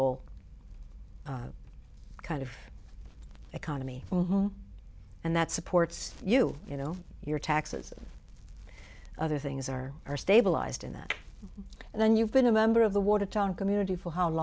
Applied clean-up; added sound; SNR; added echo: none; none; none; none.